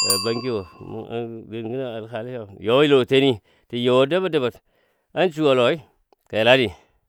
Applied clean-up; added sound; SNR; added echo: none; Bicycle bell; 14 dB; none.